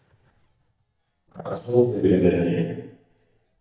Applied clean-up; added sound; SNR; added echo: neural mask model DeepFilterNet 3.